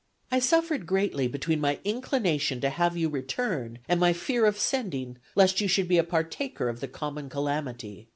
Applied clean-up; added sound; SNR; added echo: none; none; none; none.